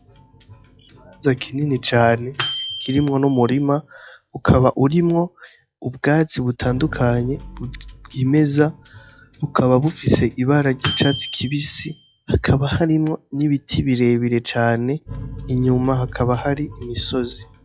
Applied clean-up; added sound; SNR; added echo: classical method log-MMSE.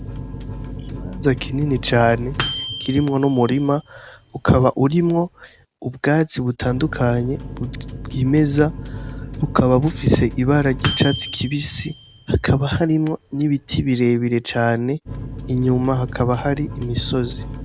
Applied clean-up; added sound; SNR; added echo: none; Microwave oven; 11 dB; none.